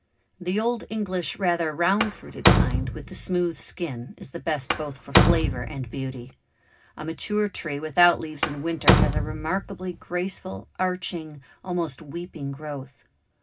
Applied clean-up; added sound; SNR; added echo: none; Slam; -4 dB; reverberation time 0.4 s.